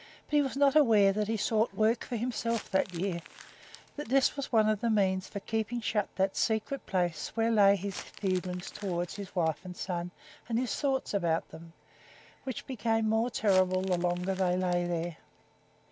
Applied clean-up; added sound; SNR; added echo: none; Crumpling, crinkling; 19 dB; none.